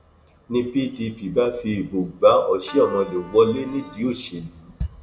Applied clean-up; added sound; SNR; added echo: none; Trumpet; 20 dB; reverberation time 0.5 s.